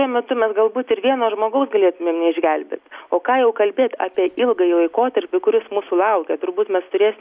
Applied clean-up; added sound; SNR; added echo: none; none; none; none.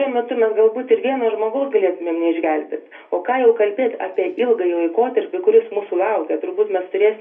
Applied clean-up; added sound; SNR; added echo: none; none; none; reverberation time 0.3 s.